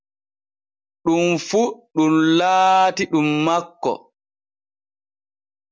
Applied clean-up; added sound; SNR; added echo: none; none; none; none.